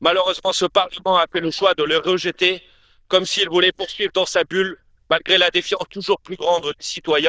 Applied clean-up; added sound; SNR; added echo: neural diffusion model UNIVERSE++.